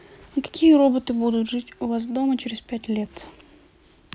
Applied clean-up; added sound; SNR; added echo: none; none; none; none.